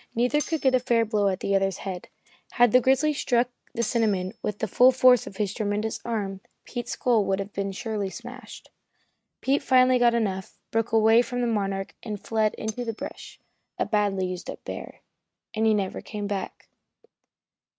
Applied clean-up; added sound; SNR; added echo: neural mask model RNNoise.